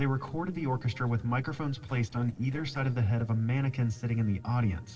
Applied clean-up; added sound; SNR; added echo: neural separator model SepFormer DNS4.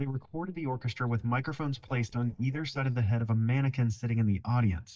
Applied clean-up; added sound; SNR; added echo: neural mask model DeepFilterNet 3.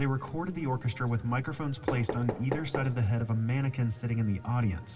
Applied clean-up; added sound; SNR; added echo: none; Knock; 11 dB; reverberation time 1.7 s.